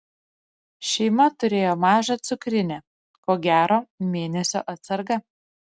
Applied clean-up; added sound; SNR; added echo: none; none; none; none.